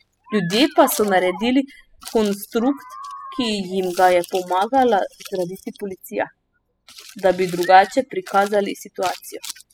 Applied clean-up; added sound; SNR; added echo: classical method spectral subtraction.